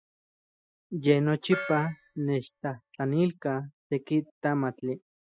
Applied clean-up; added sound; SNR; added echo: classical method spectral subtraction.